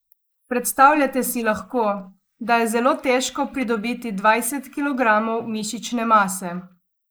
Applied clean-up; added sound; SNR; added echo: neural mask model Resemble Enhance denoiser.